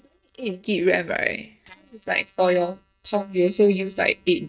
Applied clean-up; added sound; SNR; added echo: neural mask model DeepFilterNet 3.